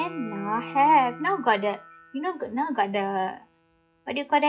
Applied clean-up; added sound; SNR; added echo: classical method log-MMSE.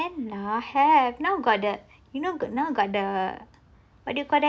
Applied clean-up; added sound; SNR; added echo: none; none; none; none.